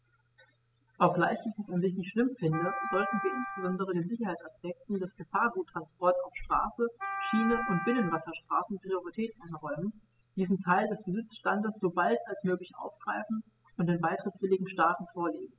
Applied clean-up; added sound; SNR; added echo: classical method spectral subtraction.